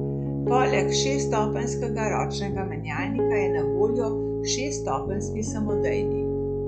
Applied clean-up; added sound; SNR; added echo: none; Piano; -4 dB; none.